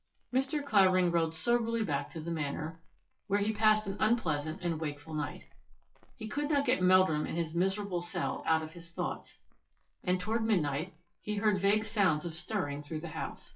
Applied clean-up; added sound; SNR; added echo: classical method WPE with log-MMSE.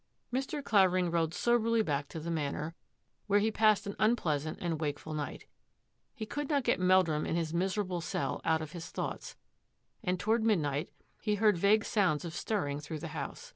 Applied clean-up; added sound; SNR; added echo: none; none; none; none.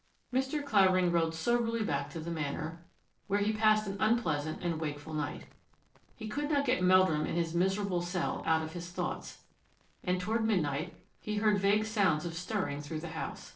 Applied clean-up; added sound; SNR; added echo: neural separator model SepFormer DNS4.